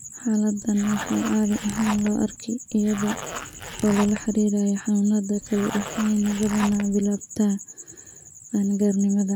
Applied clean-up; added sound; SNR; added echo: none; Zipper (clothing); 11 dB; none.